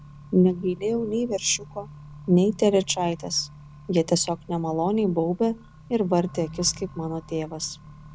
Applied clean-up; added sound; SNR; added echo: none; Accelerating, revving, vroom; 19 dB; none.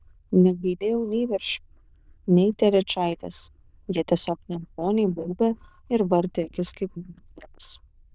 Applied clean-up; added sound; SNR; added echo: neural diffusion model UNIVERSE++.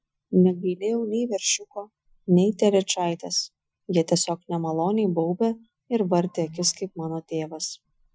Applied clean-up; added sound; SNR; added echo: classical method Wiener filter.